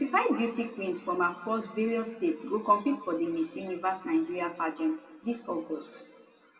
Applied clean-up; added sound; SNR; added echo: none; none; none; reverberation time 1.6 s.